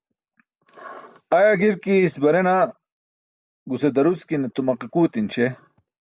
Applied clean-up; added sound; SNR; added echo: none; none; none; none.